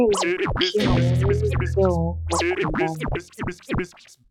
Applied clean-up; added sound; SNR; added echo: classical method log-MMSE.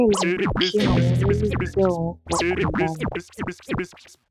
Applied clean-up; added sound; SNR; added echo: neural mask model RNNoise.